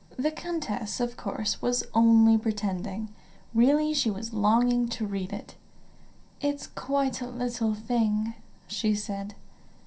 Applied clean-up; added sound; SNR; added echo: none; none; none; reverberation time 0.3 s.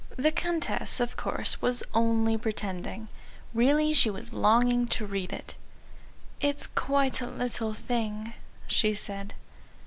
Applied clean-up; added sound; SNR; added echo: none; none; none; none.